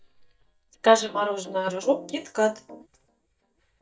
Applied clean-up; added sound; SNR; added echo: neural mask model DeepFilterNet 3.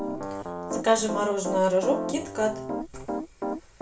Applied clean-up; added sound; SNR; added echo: none; Piano; 5 dB; reverberation time 0.3 s.